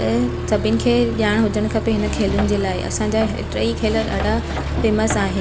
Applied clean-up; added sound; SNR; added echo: none; Accelerating, revving, vroom; 4 dB; none.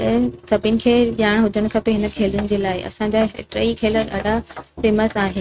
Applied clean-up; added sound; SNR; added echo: neural mask model RNNoise.